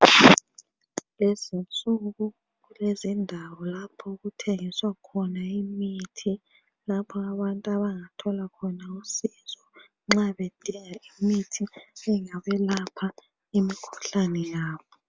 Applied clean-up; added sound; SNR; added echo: none; none; none; none.